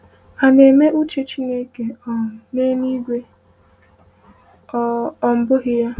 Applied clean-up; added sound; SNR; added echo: none; none; none; none.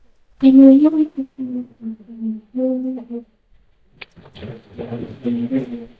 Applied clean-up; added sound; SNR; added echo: neural mask model DeepFilterNet 3.